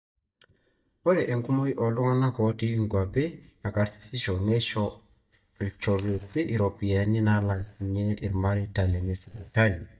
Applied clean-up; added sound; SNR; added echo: neural mask model DeepFilterNet 3.